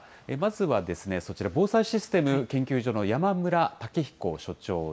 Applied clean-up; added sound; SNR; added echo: none; none; none; none.